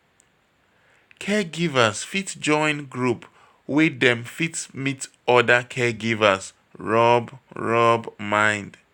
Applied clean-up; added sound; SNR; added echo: none; none; none; none.